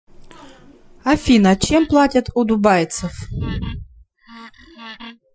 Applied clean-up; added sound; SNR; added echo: classical method Wiener filter.